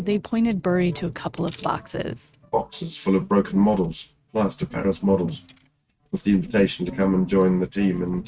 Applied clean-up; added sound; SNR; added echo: neural mask model RNNoise.